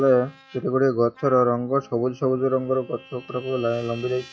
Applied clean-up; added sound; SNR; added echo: classical method log-MMSE.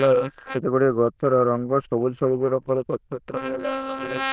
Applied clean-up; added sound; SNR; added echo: neural diffusion model UNIVERSE++.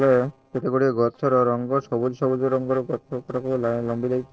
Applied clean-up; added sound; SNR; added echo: neural separator model SepFormer DNS4.